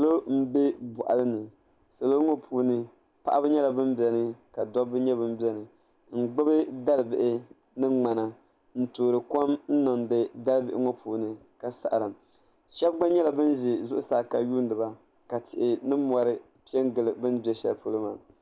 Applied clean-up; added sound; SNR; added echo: none; none; none; none.